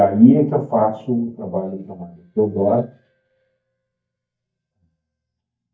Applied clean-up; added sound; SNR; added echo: neural mask model DeepFilterNet 3.